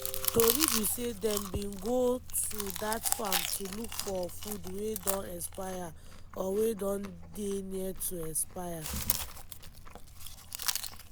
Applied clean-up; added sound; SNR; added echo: none; Chewing, mastication; 1 dB; none.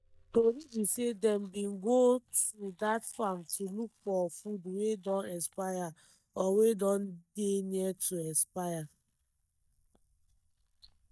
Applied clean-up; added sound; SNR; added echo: neural mask model DeepFilterNet 3.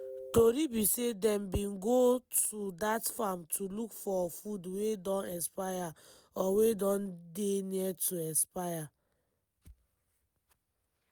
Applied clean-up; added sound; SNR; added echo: none; none; none; none.